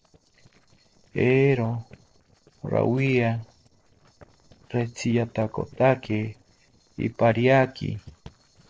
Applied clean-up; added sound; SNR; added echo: neural separator model SepFormer DNS4.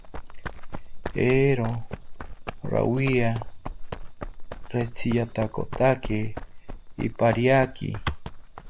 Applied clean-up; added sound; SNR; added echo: none; Run; 6 dB; none.